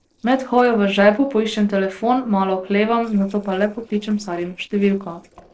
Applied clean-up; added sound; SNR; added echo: neural separator model SepFormer DNS4.